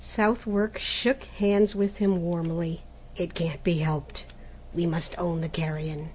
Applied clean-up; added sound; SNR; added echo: none; none; none; none.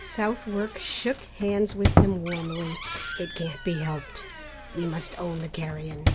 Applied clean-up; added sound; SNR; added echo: none; Squeak; -1 dB; none.